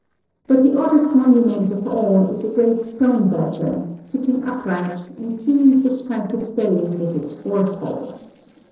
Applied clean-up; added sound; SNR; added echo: neural separator model SepFormer DNS4.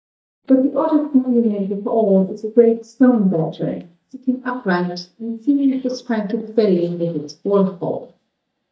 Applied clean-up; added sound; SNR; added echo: neural mask model DeepFilterNet 3.